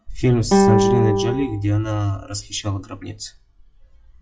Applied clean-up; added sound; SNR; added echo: classical method log-MMSE.